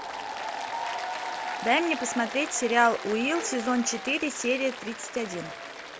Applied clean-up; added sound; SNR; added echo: none; Applause; 7 dB; none.